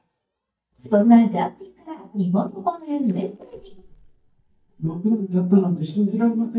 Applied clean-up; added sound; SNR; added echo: neural mask model DeepFilterNet 3.